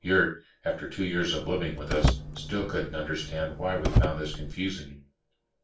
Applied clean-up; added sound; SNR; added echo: none; Car; -2 dB; reverberation time 0.2 s.